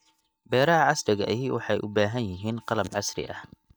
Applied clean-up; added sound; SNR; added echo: neural mask model DeepFilterNet 3.